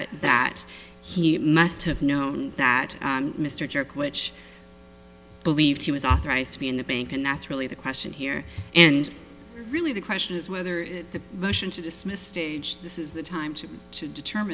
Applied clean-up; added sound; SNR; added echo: none; Snare drum; 15 dB; none.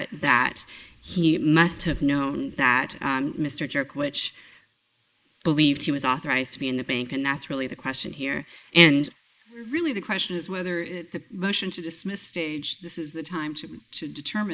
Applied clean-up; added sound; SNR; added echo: neural mask model Resemble Enhance denoiser.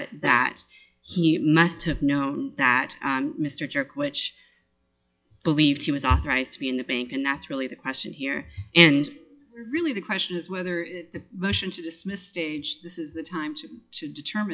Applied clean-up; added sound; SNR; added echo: classical method log-MMSE.